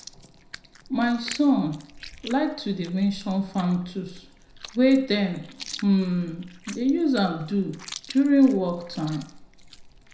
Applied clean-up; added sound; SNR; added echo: none; Chewing, mastication; 19 dB; reverberation time 0.5 s.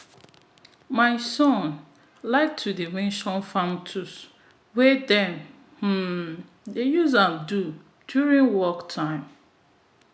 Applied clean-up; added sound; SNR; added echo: none; none; none; none.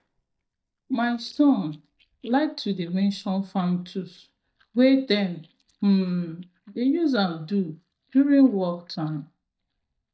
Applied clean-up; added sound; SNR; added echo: neural mask model DeepFilterNet 3.